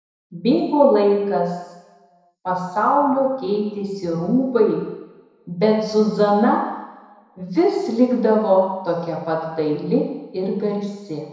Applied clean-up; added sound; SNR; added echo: none; none; none; reverberation time 1.0 s.